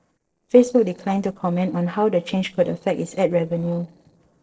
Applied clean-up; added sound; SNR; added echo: neural separator model SepFormer DNS4.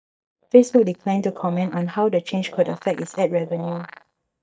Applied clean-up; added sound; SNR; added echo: neural mask model DeepFilterNet 3.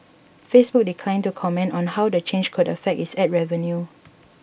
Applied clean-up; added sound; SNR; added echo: none; none; none; none.